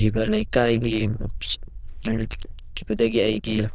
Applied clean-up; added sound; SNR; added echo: neural diffusion model UNIVERSE++.